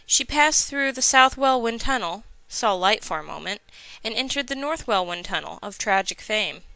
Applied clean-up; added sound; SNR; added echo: none; none; none; none.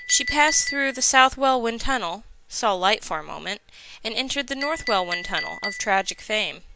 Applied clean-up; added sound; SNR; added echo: none; Chink, clink; 12 dB; none.